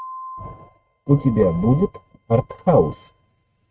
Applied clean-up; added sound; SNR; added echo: neural mask model RNNoise.